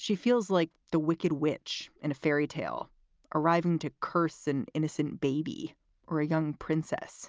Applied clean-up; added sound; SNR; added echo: none; none; none; none.